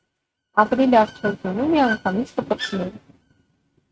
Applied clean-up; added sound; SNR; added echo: neural mask model RNNoise.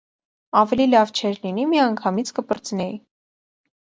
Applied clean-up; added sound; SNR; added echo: none; none; none; none.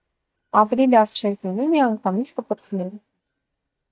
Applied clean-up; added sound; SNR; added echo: neural mask model DeepFilterNet 3.